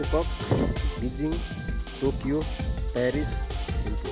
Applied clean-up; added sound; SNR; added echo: none; Drum kit; -1 dB; none.